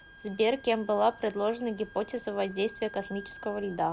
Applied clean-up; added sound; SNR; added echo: none; Wind instrument, woodwind instrument; 19 dB; none.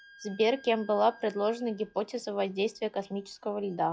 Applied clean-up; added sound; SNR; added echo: classical method log-MMSE.